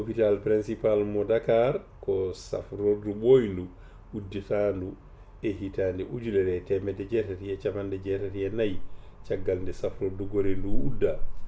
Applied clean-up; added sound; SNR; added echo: none; none; none; none.